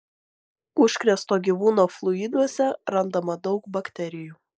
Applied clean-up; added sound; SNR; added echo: neural mask model Resemble Enhance denoiser.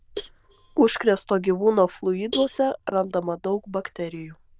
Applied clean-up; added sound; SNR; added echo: neural diffusion model UNIVERSE++.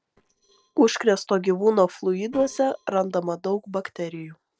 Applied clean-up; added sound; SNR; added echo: neural separator model SepFormer DNS4.